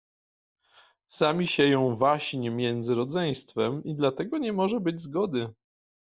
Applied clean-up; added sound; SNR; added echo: neural mask model Resemble Enhance denoiser.